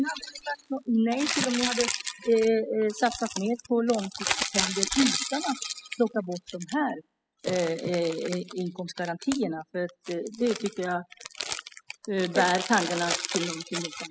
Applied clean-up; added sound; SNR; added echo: classical method spectral subtraction.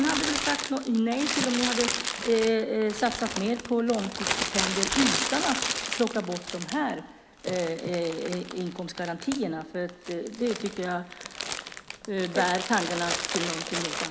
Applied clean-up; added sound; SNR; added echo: none; Crumpling, crinkling; 4 dB; none.